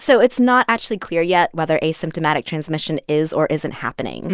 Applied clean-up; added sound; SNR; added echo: none; none; none; none.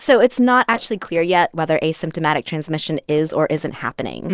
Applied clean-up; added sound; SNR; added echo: neural separator model SepFormer DNS4.